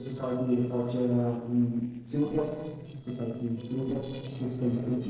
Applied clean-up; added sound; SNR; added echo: neural separator model SepFormer DNS4.